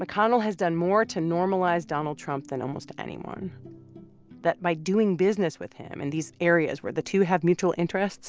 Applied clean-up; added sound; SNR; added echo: none; none; none; none.